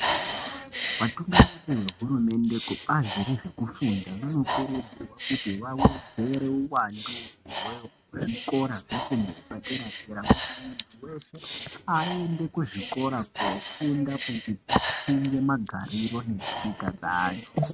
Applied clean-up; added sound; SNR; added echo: neural mask model RNNoise.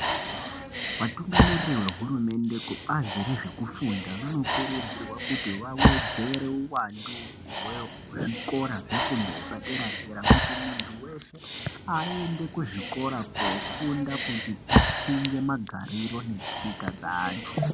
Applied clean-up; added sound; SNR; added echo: none; Breathing; -2 dB; none.